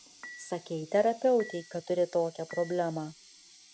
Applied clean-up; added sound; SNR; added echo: none; Water tap, faucet + Dishes, pots, and pans / Chink, clink; 20 dB; none.